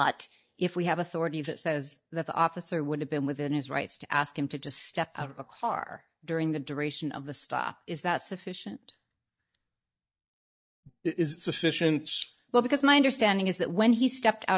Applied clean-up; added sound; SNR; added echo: neural mask model DeepFilterNet 3.